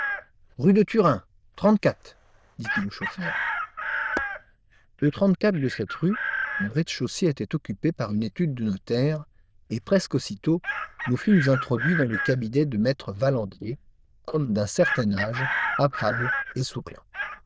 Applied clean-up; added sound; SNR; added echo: neural diffusion model UNIVERSE++.